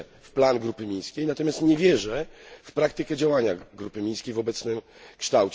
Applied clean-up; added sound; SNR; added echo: none; none; none; none.